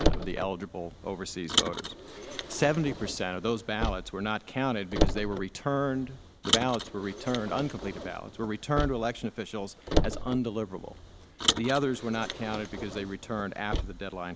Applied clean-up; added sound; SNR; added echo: none; Car; 1 dB; none.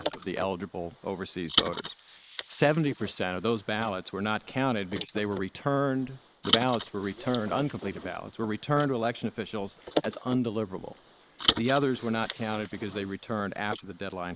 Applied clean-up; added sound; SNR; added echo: neural mask model Resemble Enhance denoiser.